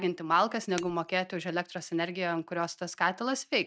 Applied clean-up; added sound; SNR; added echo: neural mask model RNNoise.